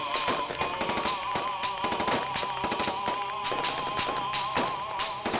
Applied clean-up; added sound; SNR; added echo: none; Gunshot, gunfire; 1 dB; reverberation time 2.5 s.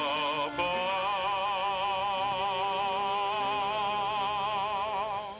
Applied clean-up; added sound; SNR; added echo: none; none; none; none.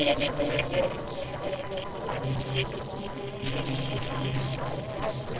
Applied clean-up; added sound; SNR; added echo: neural separator model SepFormer DNS4.